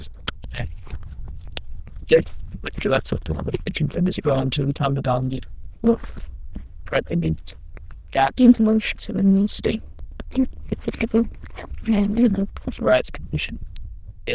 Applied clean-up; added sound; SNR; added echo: neural diffusion model UNIVERSE++.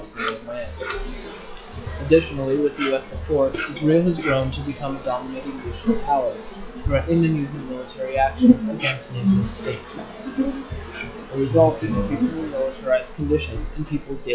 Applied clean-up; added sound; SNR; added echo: classical method log-MMSE.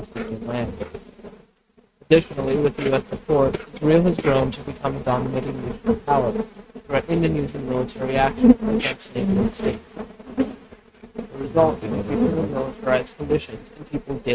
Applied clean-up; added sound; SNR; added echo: neural mask model RNNoise.